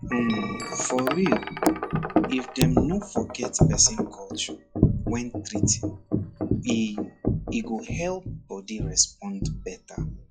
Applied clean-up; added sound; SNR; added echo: classical method log-MMSE.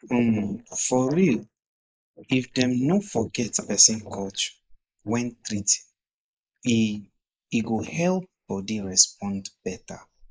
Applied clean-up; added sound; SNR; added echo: neural mask model Resemble Enhance denoiser.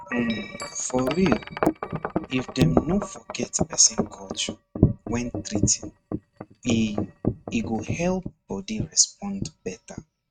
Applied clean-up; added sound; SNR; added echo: neural mask model RNNoise.